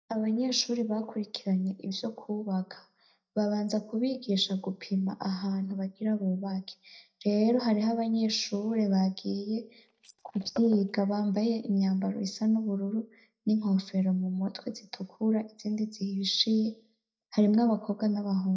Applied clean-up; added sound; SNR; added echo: neural mask model DeepFilterNet 3.